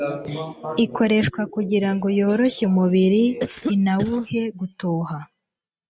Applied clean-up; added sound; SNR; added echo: neural mask model RNNoise.